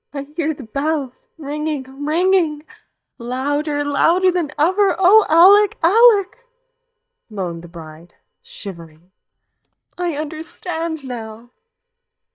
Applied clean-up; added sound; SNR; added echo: neural mask model DeepFilterNet 3.